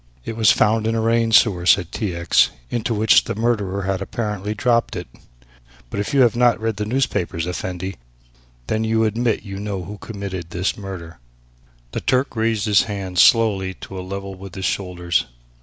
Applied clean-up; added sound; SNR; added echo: none; none; none; none.